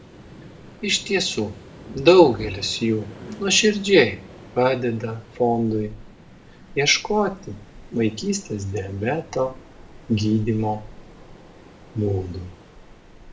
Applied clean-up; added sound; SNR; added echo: none; Waves, surf; 19 dB; reverberation time 0.3 s.